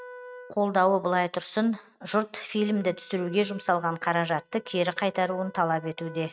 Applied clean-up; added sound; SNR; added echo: neural mask model RNNoise.